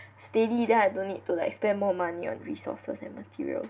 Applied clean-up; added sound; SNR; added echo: none; none; none; reverberation time 0.4 s.